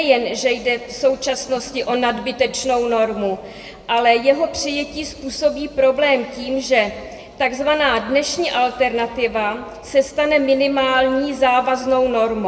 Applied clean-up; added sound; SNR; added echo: none; none; none; reverberation time 1.1 s.